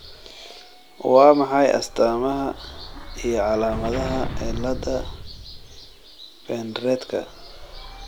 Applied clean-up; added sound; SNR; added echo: none; Explosion; 11 dB; none.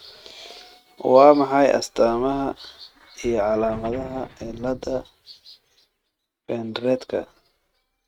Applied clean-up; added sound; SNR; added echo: neural mask model RNNoise.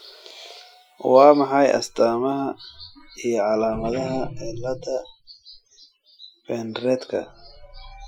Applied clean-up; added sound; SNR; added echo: classical method Wiener filter.